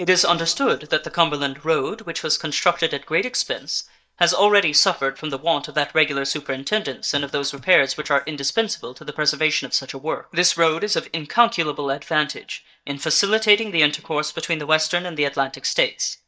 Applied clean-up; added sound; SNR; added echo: neural mask model DeepFilterNet 3.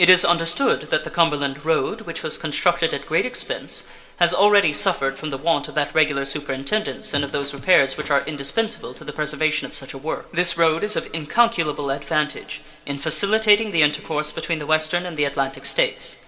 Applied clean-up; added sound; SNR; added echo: none; Scratching (performance technique); 17 dB; reverberation time 1.6 s.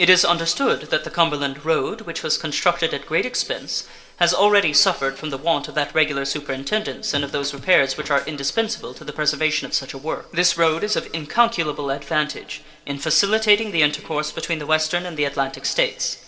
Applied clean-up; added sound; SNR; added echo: neural separator model SepFormer DNS4.